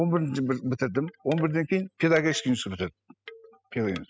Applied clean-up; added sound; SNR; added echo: classical method spectral subtraction.